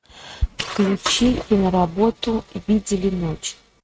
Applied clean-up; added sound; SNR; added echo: neural mask model RNNoise.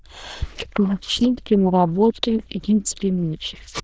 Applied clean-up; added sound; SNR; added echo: neural diffusion model UNIVERSE++.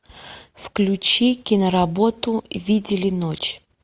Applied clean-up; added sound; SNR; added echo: none; none; none; none.